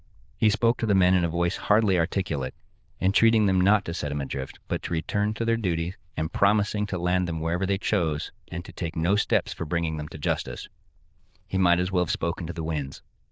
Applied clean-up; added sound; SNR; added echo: neural diffusion model UNIVERSE++.